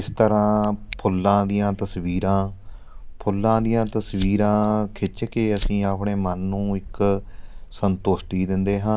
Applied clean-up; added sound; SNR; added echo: none; Fire; 12 dB; none.